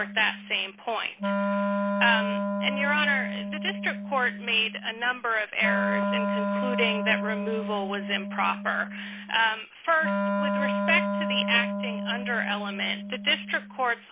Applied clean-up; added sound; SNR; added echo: none; Wind instrument, woodwind instrument; 2 dB; none.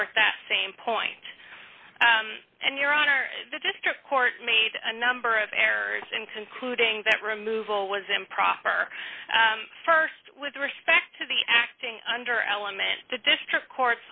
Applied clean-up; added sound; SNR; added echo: none; none; none; none.